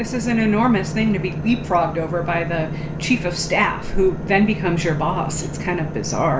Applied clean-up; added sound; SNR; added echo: none; Engine / Boat, Water vehicle; 7 dB; reverberation time 0.4 s.